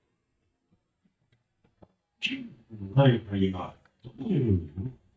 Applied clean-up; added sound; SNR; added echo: neural mask model DeepFilterNet 3.